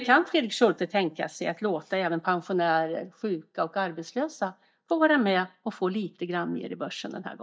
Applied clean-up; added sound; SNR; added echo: neural mask model DeepFilterNet 3.